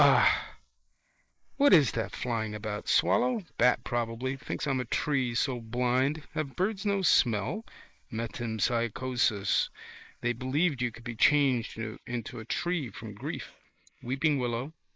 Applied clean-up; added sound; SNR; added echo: neural mask model Resemble Enhance denoiser.